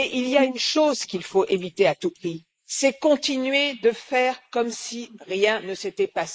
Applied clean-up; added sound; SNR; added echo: neural mask model Resemble Enhance denoiser.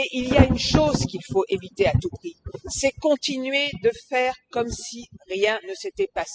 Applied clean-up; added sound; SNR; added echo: classical method spectral subtraction.